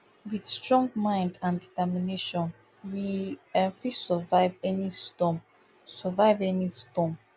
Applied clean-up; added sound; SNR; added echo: none; none; none; none.